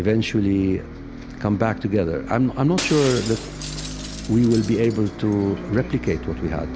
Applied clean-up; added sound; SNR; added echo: none; Shatter + Bus; 10 dB; none.